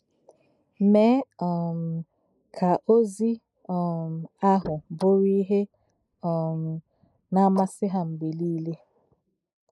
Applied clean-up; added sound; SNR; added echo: neural mask model Resemble Enhance denoiser.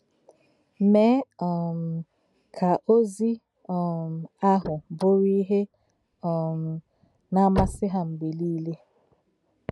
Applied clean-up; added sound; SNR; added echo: none; Slam / Car; 12 dB; none.